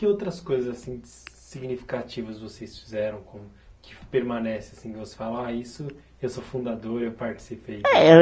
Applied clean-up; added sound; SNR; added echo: none; none; none; none.